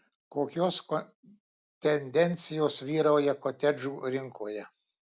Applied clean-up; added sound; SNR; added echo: none; none; none; none.